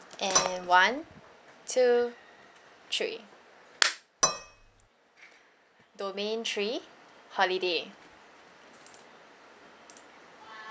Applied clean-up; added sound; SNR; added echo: none; Cutlery, silverware / Dishes, pots, and pans; -1 dB; none.